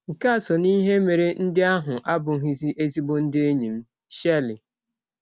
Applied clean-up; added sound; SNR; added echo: none; none; none; none.